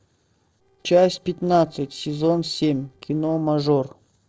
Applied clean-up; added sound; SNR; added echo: neural separator model SepFormer DNS4.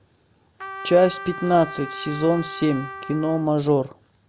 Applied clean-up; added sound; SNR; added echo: none; Trumpet; 12 dB; none.